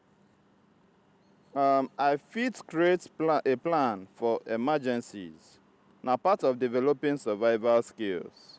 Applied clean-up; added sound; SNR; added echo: none; none; none; none.